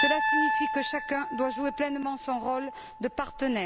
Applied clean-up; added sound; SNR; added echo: none; Piano; 1 dB; none.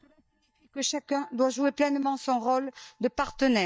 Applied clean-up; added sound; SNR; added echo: neural mask model DeepFilterNet 3.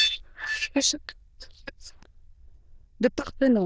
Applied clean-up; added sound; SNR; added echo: neural diffusion model UNIVERSE++.